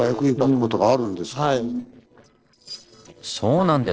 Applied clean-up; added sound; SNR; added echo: neural separator model SepFormer DNS4.